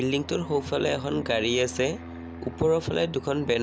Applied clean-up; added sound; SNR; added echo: none; Fixed-wing aircraft, airplane; 14 dB; none.